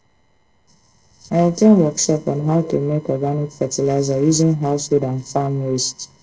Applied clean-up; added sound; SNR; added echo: neural separator model SepFormer DNS4.